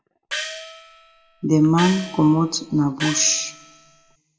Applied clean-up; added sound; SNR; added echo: none; Gong; 12 dB; reverberation time 1.1 s.